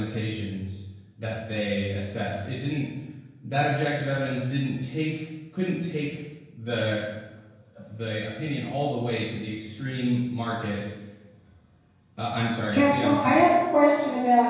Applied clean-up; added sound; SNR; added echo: none; none; none; reverberation time 1.0 s.